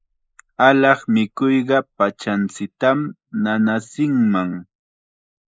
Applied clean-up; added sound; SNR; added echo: neural mask model Resemble Enhance denoiser.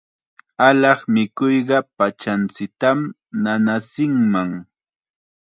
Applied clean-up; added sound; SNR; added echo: none; none; none; none.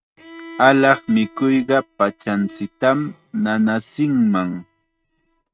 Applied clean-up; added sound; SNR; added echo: neural mask model RNNoise.